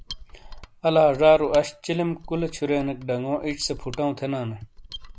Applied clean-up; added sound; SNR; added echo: none; Mechanisms; 17 dB; none.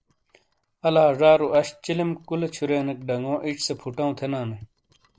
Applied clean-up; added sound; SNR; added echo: neural separator model SepFormer DNS4.